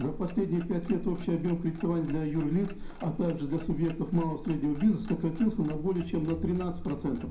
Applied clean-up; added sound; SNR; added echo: none; Clock; 11 dB; reverberation time 0.5 s.